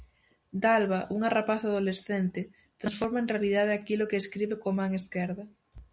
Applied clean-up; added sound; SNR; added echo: none; none; none; none.